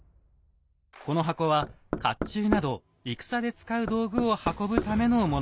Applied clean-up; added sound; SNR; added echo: none; Knock; 5 dB; none.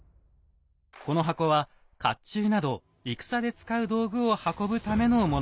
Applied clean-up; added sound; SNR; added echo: none; none; none; none.